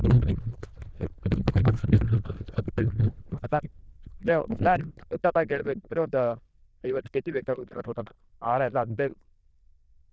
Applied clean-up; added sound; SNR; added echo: neural diffusion model UNIVERSE++.